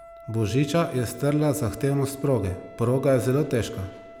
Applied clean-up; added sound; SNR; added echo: none; Wind instrument, woodwind instrument; 20 dB; none.